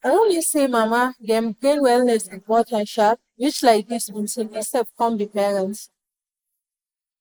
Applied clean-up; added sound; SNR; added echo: neural mask model Resemble Enhance denoiser.